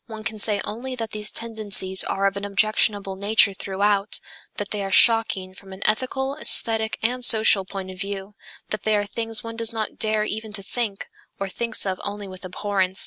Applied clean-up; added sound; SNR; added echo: none; none; none; none.